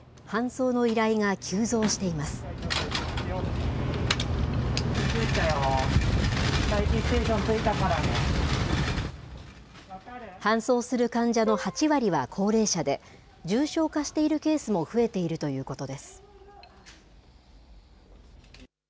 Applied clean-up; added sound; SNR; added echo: none; Keyboard (musical); 10 dB; none.